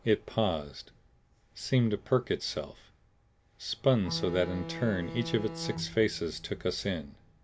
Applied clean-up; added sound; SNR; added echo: none; Bowed string instrument; 10 dB; none.